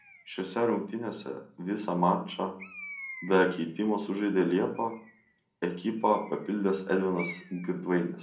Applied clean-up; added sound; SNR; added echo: none; Bird; 19 dB; reverberation time 0.5 s.